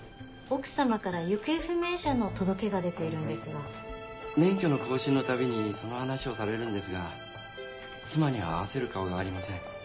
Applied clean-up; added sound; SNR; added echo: none; none; none; none.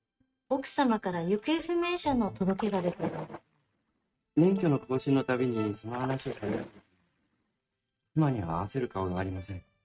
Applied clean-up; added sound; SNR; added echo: neural mask model RNNoise.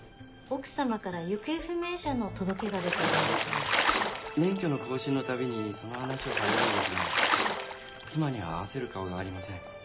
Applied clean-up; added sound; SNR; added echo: none; Water / Splash, splatter; -3 dB; none.